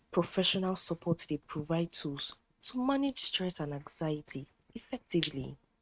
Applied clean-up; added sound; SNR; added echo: neural mask model RNNoise.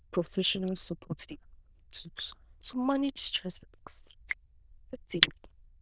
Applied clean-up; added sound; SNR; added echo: neural diffusion model UNIVERSE++.